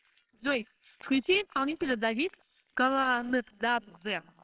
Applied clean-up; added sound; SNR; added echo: neural separator model SepFormer WHAMR!.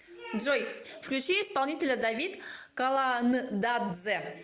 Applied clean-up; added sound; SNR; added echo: none; none; none; none.